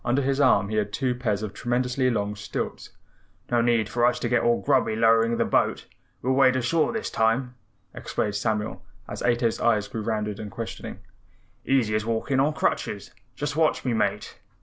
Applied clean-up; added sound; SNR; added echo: none; none; none; none.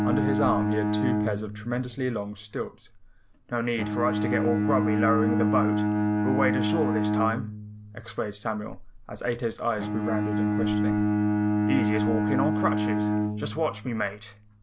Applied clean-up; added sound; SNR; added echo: none; Bowed string instrument; -3 dB; none.